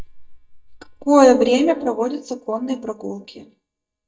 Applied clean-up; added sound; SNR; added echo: neural mask model DeepFilterNet 3.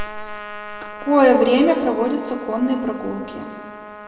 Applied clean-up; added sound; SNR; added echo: none; Trumpet; 15 dB; reverberation time 1.7 s.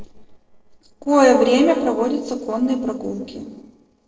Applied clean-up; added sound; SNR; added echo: neural separator model SepFormer DNS4.